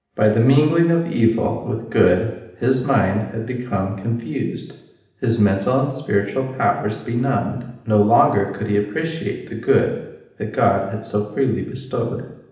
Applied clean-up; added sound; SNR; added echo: none; none; none; reverberation time 0.8 s.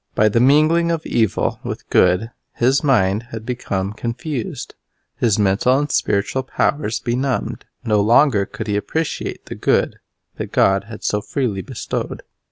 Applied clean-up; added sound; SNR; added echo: none; none; none; none.